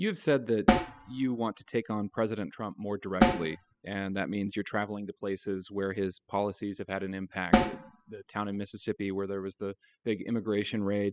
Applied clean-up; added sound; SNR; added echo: classical method spectral subtraction.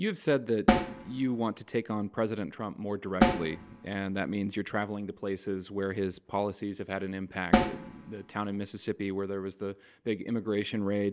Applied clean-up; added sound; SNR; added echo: none; Snare drum; 0 dB; none.